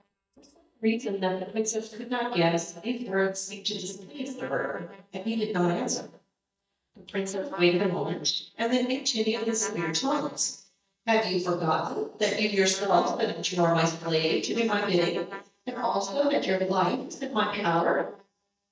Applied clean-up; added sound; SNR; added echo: neural mask model DeepFilterNet 3.